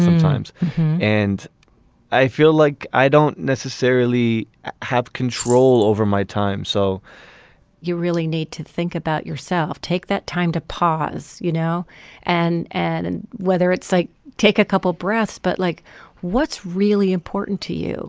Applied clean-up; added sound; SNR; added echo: none; Rattle / Keys jangling; 19 dB; none.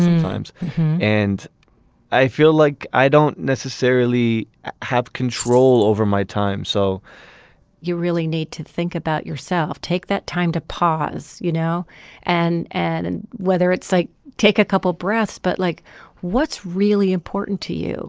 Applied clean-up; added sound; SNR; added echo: neural separator model SepFormer DNS4.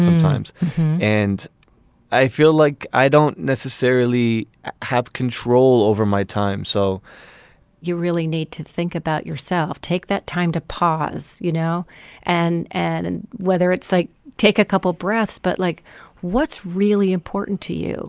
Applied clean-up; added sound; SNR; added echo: none; none; none; none.